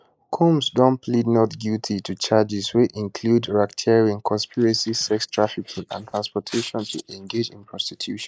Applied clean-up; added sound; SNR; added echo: neural mask model Resemble Enhance denoiser.